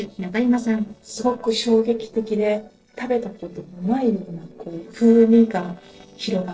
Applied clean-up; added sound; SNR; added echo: neural separator model SepFormer DNS4.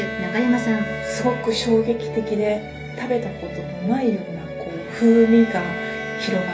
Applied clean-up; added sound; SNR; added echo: none; Bowed string instrument; 11 dB; reverberation time 0.3 s.